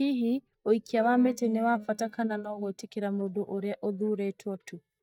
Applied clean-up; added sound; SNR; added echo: neural mask model DeepFilterNet 3.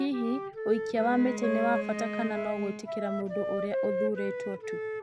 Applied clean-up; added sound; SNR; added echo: none; Bowed string instrument + Wind instrument, woodwind instrument; 2 dB; none.